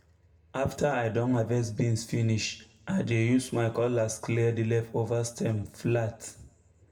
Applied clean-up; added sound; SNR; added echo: none; none; none; reverberation time 0.5 s.